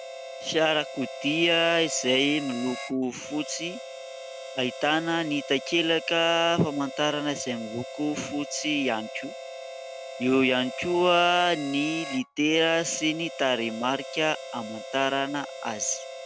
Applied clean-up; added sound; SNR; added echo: none; Harmonica; 12 dB; none.